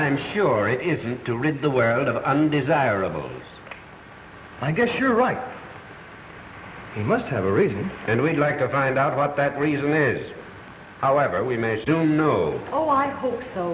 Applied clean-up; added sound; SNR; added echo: none; none; none; none.